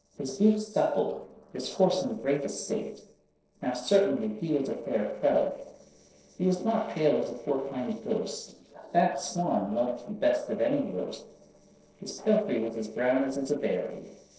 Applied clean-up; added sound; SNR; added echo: neural separator model SepFormer DNS4.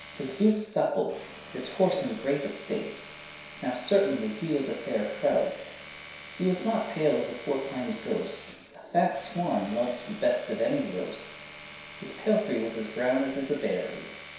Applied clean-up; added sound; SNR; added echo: none; Domestic sounds, home sounds; 14 dB; reverberation time 0.7 s.